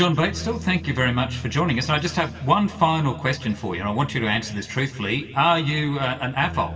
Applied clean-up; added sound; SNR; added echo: none; Bass guitar; 16 dB; reverberation time 1.8 s.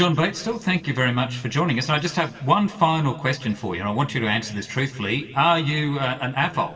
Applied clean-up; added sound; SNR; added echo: neural separator model SepFormer DNS4.